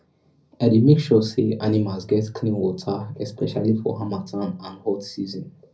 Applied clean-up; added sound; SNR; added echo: none; none; none; reverberation time 0.4 s.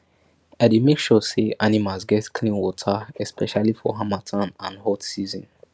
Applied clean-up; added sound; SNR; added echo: none; none; none; none.